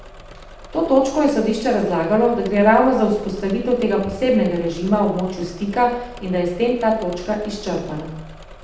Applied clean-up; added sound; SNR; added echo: none; Engine / Mechanisms; 18 dB; reverberation time 0.8 s.